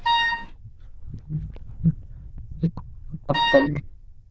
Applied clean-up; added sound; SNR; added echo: neural diffusion model UNIVERSE++.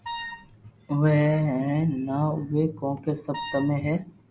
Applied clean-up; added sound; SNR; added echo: none; Wind instrument, woodwind instrument; 11 dB; none.